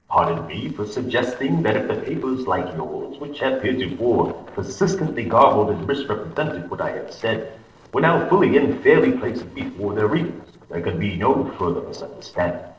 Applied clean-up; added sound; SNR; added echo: neural separator model SepFormer DNS4.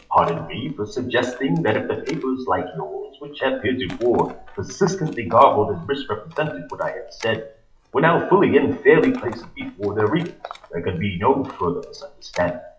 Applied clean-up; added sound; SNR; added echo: classical method WPE with log-MMSE.